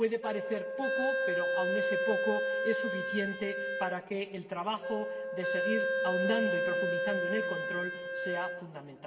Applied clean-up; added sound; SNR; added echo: none; Wind instrument, woodwind instrument; -3 dB; reverberation time 1.8 s.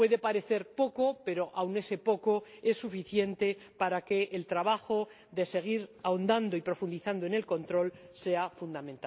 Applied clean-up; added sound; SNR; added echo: none; none; none; none.